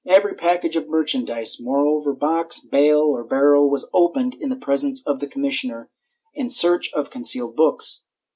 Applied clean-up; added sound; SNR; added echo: none; none; none; none.